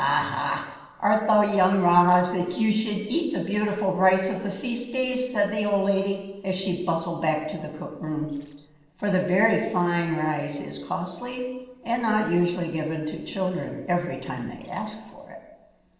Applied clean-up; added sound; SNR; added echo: neural separator model SepFormer DNS4.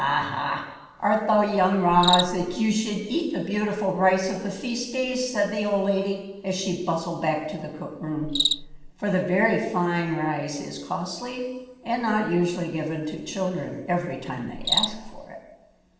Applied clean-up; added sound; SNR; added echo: none; Cricket; 10 dB; reverberation time 1.1 s.